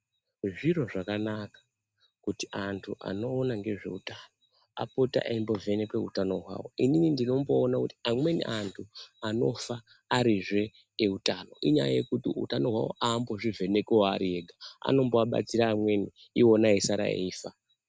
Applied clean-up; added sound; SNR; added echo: none; none; none; none.